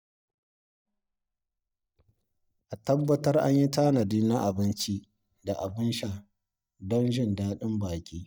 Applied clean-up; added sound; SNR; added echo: neural mask model DeepFilterNet 3.